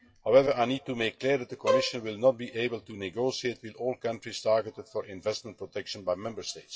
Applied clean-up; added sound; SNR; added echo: classical method WPE with log-MMSE.